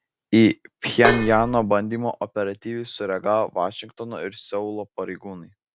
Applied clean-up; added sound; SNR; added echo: none; Dishes, pots, and pans; 1 dB; none.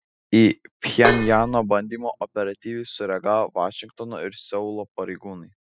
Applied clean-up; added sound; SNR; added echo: classical method spectral subtraction.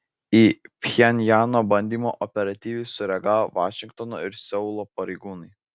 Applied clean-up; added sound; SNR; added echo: none; none; none; none.